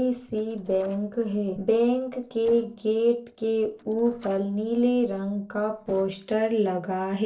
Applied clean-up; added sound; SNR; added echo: neural separator model SepFormer DNS4.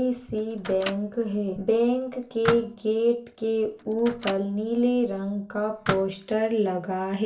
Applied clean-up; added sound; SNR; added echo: none; Microwave oven; 12 dB; reverberation time 0.3 s.